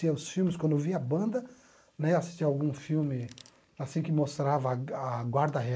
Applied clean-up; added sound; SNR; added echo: neural mask model Resemble Enhance denoiser.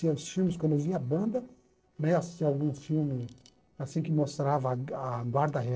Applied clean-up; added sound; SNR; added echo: neural separator model SepFormer DNS4.